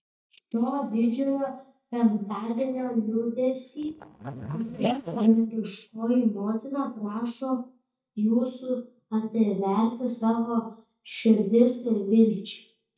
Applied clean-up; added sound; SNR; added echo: neural mask model DeepFilterNet 3.